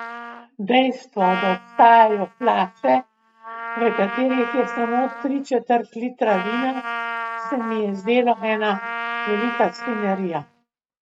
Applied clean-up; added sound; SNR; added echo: neural mask model RNNoise.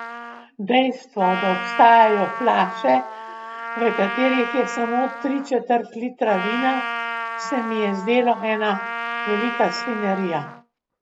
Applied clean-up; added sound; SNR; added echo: none; Trumpet; 8 dB; none.